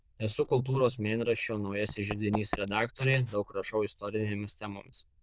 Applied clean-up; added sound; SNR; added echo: neural diffusion model UNIVERSE++.